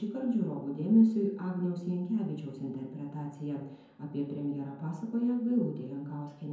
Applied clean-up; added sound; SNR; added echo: none; none; none; reverberation time 0.9 s.